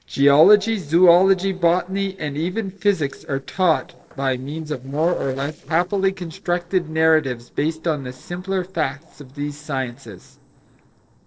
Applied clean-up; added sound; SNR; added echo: neural separator model SepFormer DNS4.